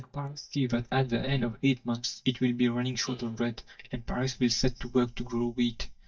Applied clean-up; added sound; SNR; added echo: neural mask model DeepFilterNet 3.